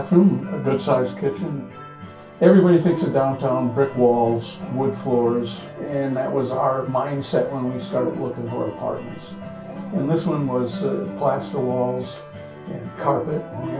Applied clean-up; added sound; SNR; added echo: none; Dog; 18 dB; reverberation time 0.2 s.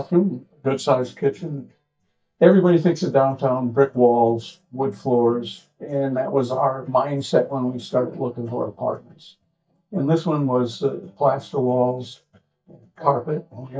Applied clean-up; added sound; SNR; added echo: neural mask model DeepFilterNet 3.